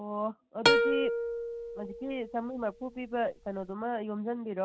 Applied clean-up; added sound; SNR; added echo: none; Plucked string instrument; -3 dB; none.